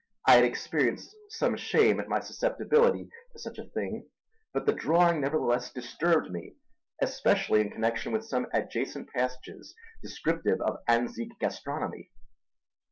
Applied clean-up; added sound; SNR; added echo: none; none; none; none.